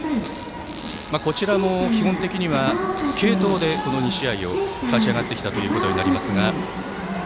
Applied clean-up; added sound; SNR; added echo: none; Fart; 19 dB; none.